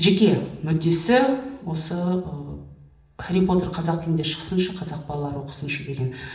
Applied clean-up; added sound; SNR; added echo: none; none; none; reverberation time 0.8 s.